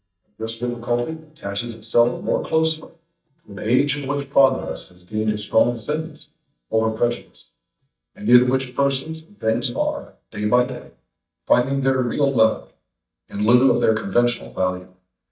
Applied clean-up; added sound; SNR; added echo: neural mask model DeepFilterNet 3.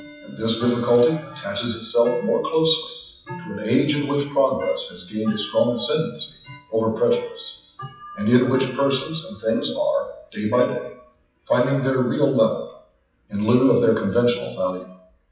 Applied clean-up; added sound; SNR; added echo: classical method WPE with log-MMSE.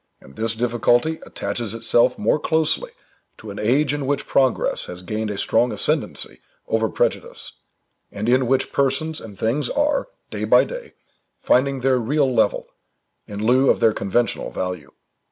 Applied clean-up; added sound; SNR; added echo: none; none; none; none.